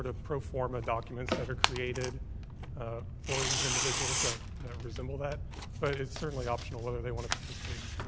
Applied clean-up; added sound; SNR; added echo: none; Tearing; -1 dB; none.